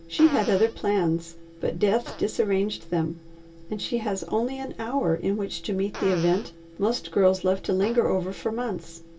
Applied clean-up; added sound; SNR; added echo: none; Fart; 20 dB; reverberation time 0.1 s.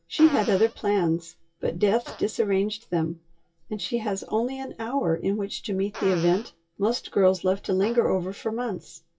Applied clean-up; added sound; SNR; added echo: classical method WPE with log-MMSE.